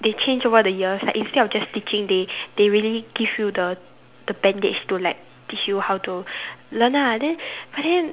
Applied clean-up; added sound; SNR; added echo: none; none; none; none.